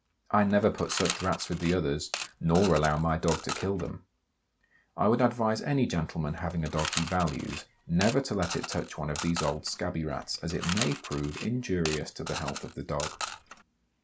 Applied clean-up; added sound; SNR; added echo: none; Coin (dropping) / Mechanisms; 9 dB; none.